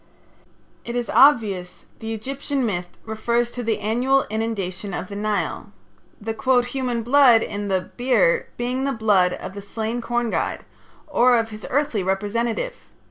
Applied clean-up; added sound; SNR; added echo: none; none; none; none.